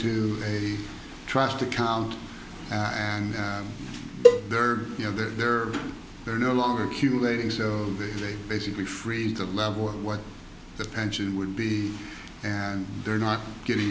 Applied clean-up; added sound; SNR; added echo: none; Cowbell; -4 dB; none.